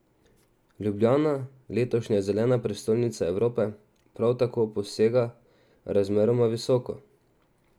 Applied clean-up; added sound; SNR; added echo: none; none; none; none.